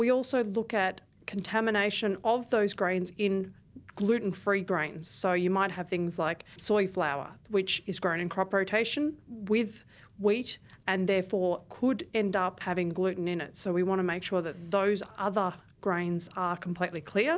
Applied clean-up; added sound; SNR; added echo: none; none; none; none.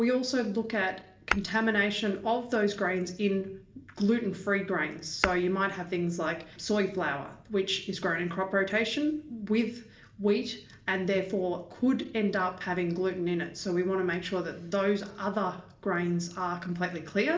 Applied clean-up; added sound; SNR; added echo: none; Tap / Hammer; 10 dB; reverberation time 0.5 s.